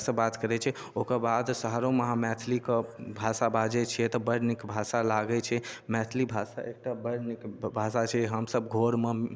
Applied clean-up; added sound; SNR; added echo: none; none; none; none.